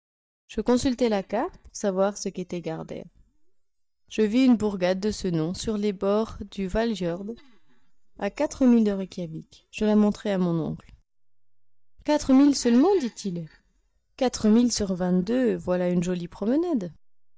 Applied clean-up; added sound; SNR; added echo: neural mask model DeepFilterNet 3.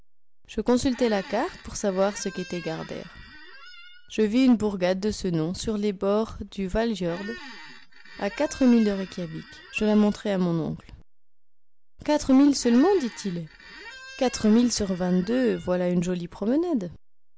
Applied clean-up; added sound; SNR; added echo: none; Squeak; 19 dB; none.